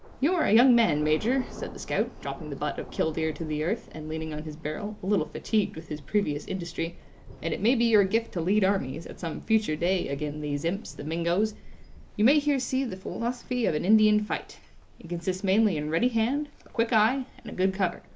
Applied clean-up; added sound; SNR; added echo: none; Thunder; 17 dB; none.